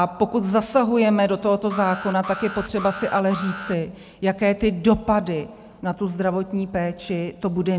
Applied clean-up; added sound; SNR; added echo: none; Alarm; 13 dB; none.